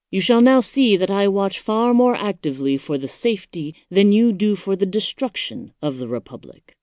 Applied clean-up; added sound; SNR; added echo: none; none; none; none.